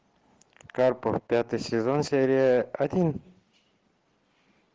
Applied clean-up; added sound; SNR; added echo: none; none; none; none.